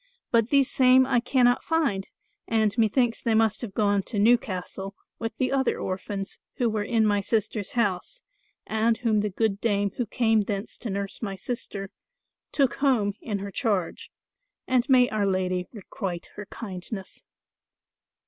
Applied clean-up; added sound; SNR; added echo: none; none; none; none.